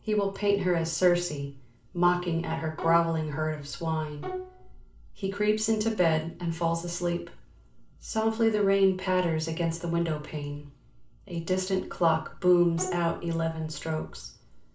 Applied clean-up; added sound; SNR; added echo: none; Bowed string instrument; 11 dB; reverberation time 0.3 s.